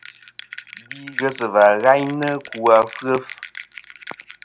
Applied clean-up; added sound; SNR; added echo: none; Bell; 17 dB; none.